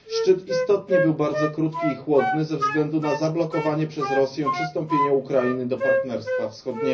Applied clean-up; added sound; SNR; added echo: none; Wind instrument, woodwind instrument; 3 dB; reverberation time 0.4 s.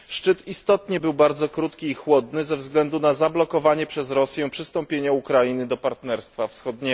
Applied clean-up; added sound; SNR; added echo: none; none; none; none.